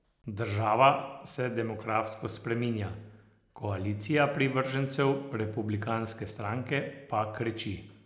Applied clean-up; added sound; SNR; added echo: none; none; none; none.